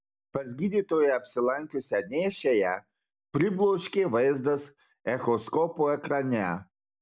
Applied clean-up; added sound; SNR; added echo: none; none; none; none.